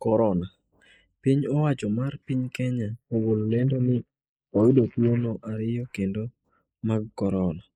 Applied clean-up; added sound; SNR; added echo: neural mask model Resemble Enhance denoiser.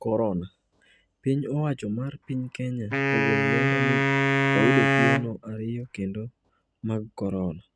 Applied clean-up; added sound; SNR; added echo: none; Wind instrument, woodwind instrument; -5 dB; none.